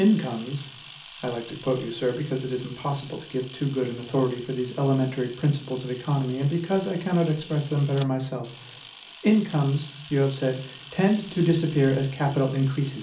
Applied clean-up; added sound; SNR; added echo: none; Camera; 18 dB; reverberation time 0.4 s.